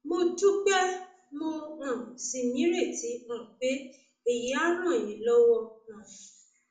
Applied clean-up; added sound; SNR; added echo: none; none; none; reverberation time 0.4 s.